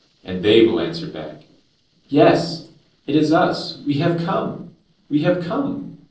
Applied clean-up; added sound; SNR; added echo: neural separator model SepFormer DNS4.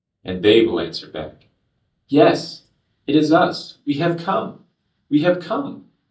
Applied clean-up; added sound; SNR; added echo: neural mask model DeepFilterNet 3.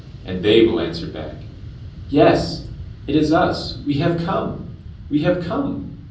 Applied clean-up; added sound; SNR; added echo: none; Fixed-wing aircraft, airplane; 14 dB; reverberation time 0.6 s.